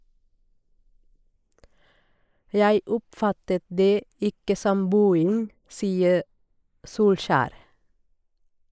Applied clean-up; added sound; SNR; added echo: neural mask model Resemble Enhance denoiser.